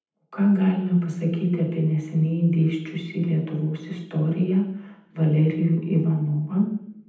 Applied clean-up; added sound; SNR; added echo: none; none; none; reverberation time 0.8 s.